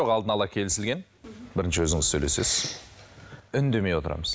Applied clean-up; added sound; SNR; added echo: none; none; none; none.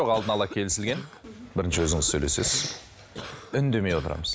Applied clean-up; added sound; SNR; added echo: none; Cough; 14 dB; none.